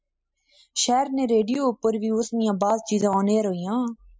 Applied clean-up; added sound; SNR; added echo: classical method spectral subtraction.